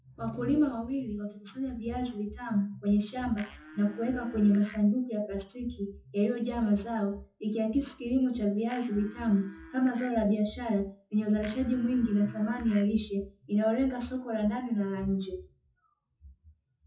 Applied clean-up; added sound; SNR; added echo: classical method WPE with log-MMSE.